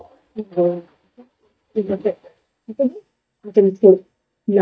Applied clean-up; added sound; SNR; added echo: neural mask model DeepFilterNet 3.